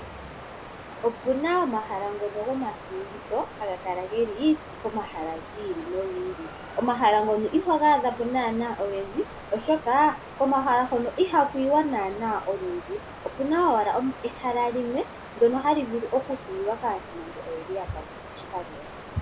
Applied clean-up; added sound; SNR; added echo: none; Bird + Water; 14 dB; none.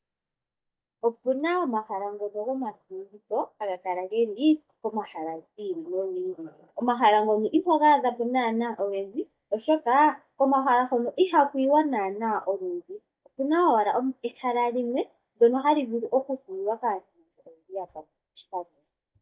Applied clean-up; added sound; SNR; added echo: neural mask model DeepFilterNet 3.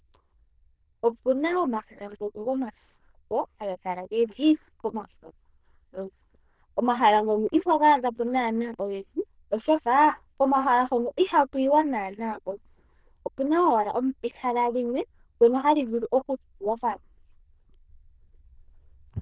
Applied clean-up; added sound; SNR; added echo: neural diffusion model UNIVERSE++.